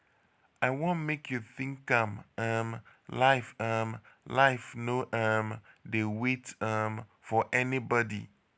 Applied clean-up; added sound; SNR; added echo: none; none; none; none.